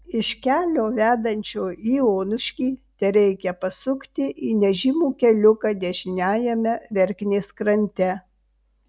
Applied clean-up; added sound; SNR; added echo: none; none; none; none.